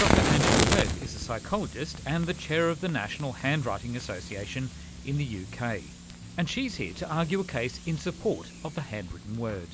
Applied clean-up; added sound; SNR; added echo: none; Fire; 1 dB; none.